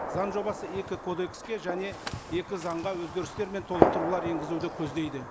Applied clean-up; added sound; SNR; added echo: none; Gunshot, gunfire; 0 dB; none.